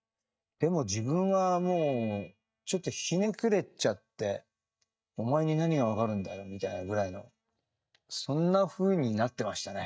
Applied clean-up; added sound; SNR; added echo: neural mask model DeepFilterNet 3.